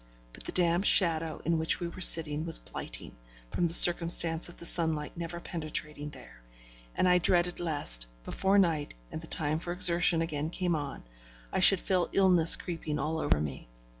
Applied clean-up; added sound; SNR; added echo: none; none; none; none.